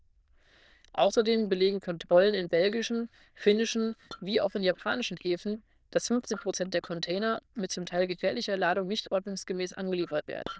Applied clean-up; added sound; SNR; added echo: neural diffusion model UNIVERSE++.